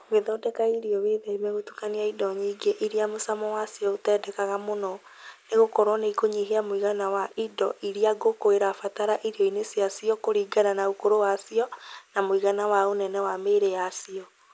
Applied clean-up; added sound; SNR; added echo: none; none; none; none.